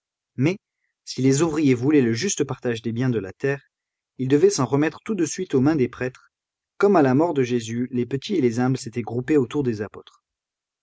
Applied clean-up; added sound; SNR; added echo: none; none; none; none.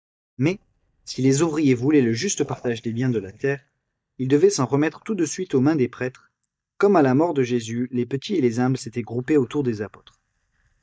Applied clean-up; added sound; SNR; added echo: neural mask model DeepFilterNet 3.